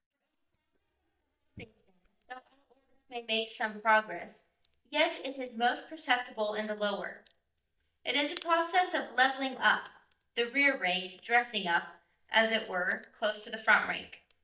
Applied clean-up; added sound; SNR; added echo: neural mask model DeepFilterNet 3.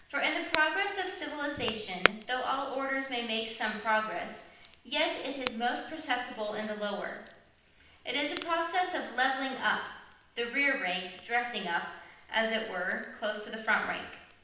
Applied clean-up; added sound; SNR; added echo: none; Crackle; 10 dB; reverberation time 0.9 s.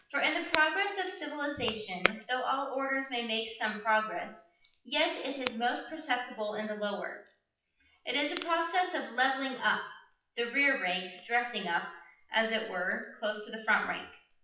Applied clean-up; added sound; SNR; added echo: classical method WPE with log-MMSE.